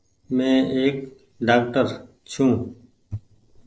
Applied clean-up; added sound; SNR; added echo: neural separator model SepFormer DNS4.